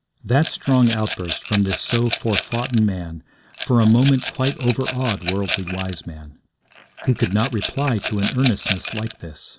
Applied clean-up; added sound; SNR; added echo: neural mask model Resemble Enhance denoiser.